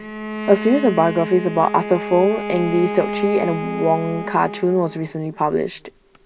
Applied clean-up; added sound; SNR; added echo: none; Bowed string instrument; 9 dB; none.